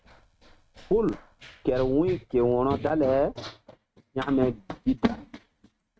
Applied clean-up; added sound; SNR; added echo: neural mask model RNNoise.